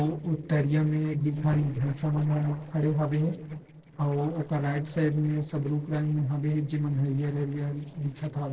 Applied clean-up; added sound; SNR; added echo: neural separator model SepFormer DNS4.